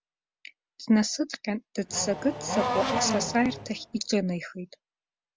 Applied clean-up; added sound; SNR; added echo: none; Race car, auto racing / Accelerating, revving, vroom; 2 dB; none.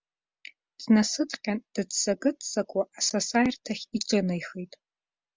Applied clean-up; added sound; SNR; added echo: none; none; none; none.